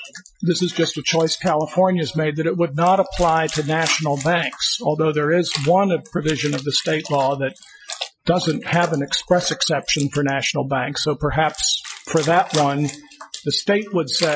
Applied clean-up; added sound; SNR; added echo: classical method Wiener filter.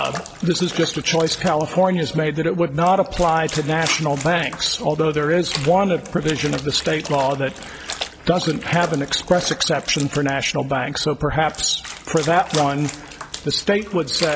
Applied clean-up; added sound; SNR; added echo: none; Trickle, dribble / Splash, splatter; 14 dB; none.